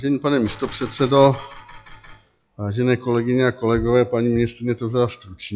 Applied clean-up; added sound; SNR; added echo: classical method log-MMSE.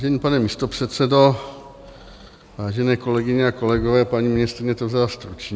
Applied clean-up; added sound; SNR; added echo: none; none; none; none.